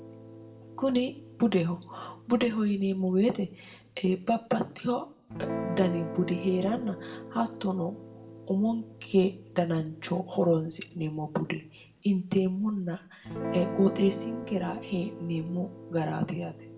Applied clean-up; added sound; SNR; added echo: none; Guitar; 12 dB; reverberation time 0.4 s.